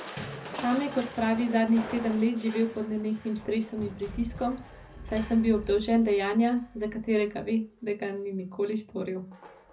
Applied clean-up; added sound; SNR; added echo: none; Crushing; 15 dB; reverberation time 0.4 s.